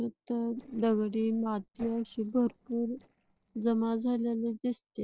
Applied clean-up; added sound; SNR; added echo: neural separator model SepFormer DNS4.